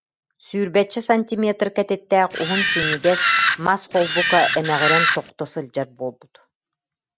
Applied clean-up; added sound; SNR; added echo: none; Camera; -4 dB; none.